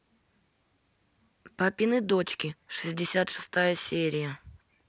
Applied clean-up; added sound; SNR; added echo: none; none; none; none.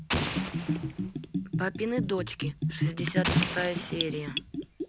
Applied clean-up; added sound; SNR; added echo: none; Explosion + Bathtub (filling or washing) / Gurgling; -2 dB; none.